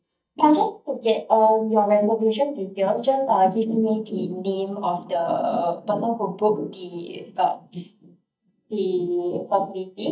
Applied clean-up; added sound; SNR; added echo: neural mask model DeepFilterNet 3.